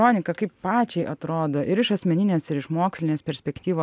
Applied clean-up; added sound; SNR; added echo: none; none; none; none.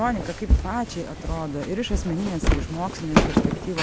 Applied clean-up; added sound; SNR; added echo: none; Walk, footsteps; -4 dB; none.